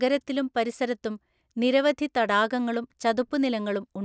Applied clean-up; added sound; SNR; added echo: none; none; none; none.